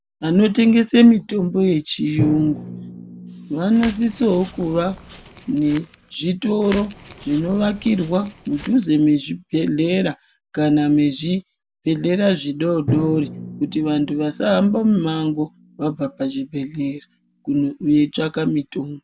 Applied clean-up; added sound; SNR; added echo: none; Crackle + Drum; 16 dB; none.